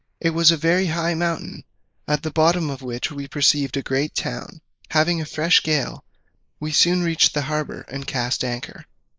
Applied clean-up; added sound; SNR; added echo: neural mask model Resemble Enhance denoiser.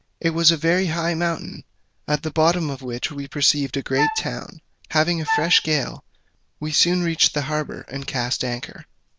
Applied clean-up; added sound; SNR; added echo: none; Wind instrument, woodwind instrument; 4 dB; none.